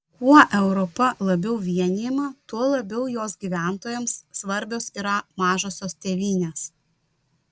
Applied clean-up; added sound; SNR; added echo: none; none; none; none.